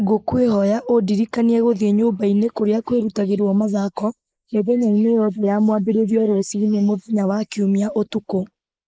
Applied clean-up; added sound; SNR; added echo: neural mask model Resemble Enhance denoiser.